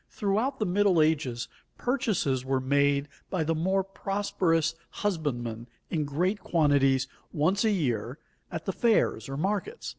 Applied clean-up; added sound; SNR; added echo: none; none; none; none.